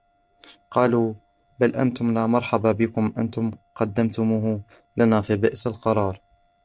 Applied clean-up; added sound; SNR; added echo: neural separator model SepFormer DNS4.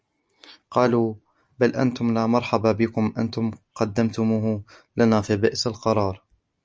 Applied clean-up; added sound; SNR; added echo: none; none; none; none.